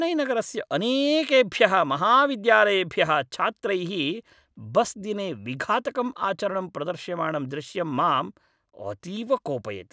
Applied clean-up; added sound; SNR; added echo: none; none; none; none.